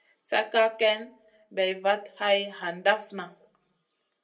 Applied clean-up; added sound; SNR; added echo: none; none; none; reverberation time 0.2 s.